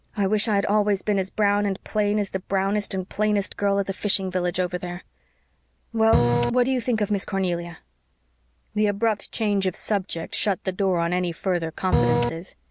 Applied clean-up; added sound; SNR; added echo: none; Printer; -5 dB; none.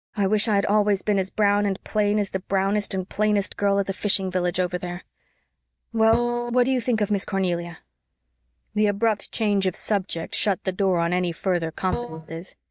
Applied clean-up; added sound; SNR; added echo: neural mask model DeepFilterNet 3.